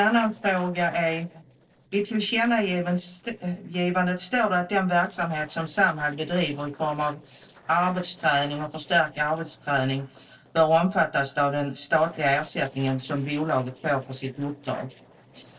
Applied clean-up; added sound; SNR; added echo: neural separator model SepFormer DNS4.